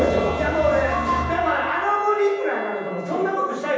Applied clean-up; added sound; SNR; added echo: none; Wind instrument, woodwind instrument; 15 dB; reverberation time 1.1 s.